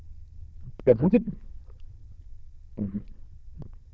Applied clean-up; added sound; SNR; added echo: neural diffusion model UNIVERSE++.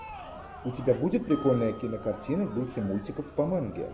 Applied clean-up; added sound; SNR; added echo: none; Harp + Crowd; 16 dB; none.